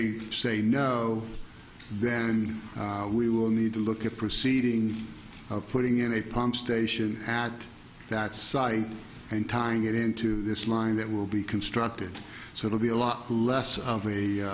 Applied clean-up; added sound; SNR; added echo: none; none; none; none.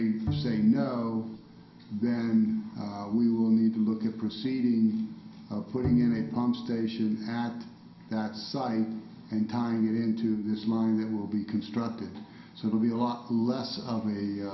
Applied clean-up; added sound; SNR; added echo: none; Bowed string instrument; 10 dB; reverberation time 0.5 s.